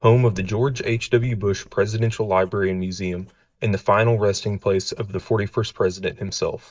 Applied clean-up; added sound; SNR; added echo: neural mask model DeepFilterNet 3.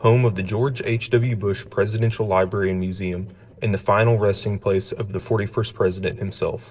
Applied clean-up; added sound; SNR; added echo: neural separator model SepFormer DNS4.